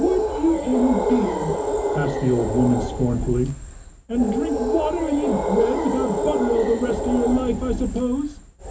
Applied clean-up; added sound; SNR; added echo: none; Animal; 3 dB; reverberation time 0.3 s.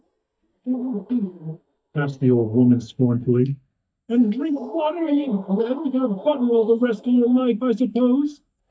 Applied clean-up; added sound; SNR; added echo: neural mask model DeepFilterNet 3.